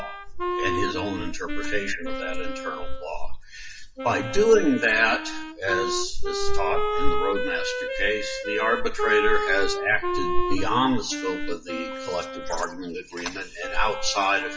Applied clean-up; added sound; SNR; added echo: classical method WPE with log-MMSE.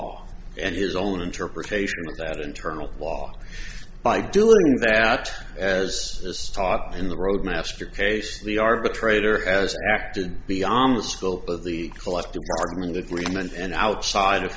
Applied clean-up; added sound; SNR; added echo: none; none; none; none.